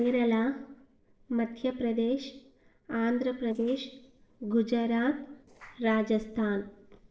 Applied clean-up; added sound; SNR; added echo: neural separator model SepFormer DNS4.